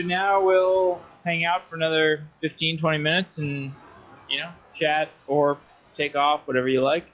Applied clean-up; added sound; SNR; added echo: classical method log-MMSE.